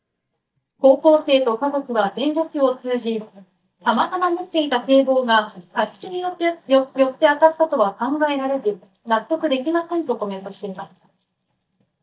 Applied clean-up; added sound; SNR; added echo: neural mask model DeepFilterNet 3.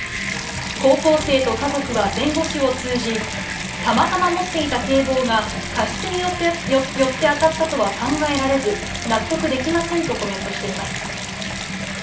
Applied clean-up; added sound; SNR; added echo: none; Bathtub (filling or washing) / Water tap, faucet; 7 dB; reverberation time 0.3 s.